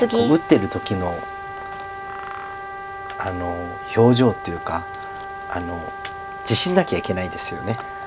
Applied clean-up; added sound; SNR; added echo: none; Wind instrument, woodwind instrument; 11 dB; none.